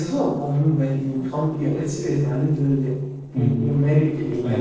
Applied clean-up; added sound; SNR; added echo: neural separator model SepFormer DNS4.